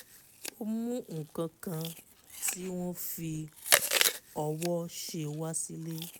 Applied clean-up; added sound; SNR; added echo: none; Chewing, mastication; -1 dB; none.